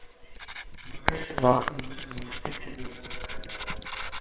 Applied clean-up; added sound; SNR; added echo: neural separator model SepFormer WHAMR!.